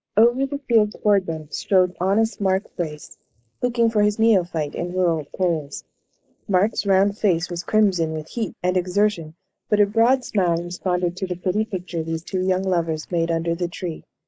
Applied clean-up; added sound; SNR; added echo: neural mask model Resemble Enhance denoiser.